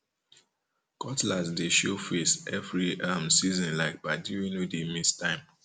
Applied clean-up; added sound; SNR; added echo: none; none; none; none.